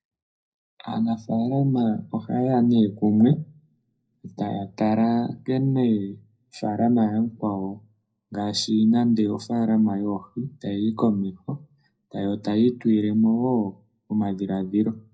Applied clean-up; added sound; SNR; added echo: none; none; none; reverberation time 0.4 s.